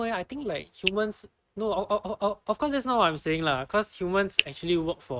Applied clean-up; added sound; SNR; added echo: neural mask model RNNoise.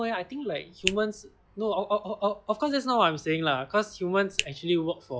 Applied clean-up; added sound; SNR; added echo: classical method log-MMSE.